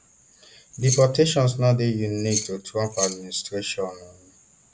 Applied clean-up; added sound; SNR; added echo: none; Keys jangling; 6 dB; none.